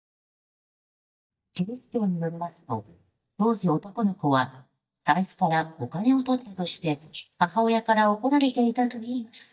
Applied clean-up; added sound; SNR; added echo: neural mask model DeepFilterNet 3.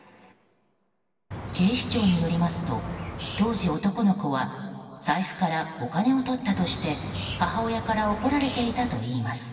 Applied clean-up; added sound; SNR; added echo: none; Bird; 8 dB; reverberation time 2.4 s.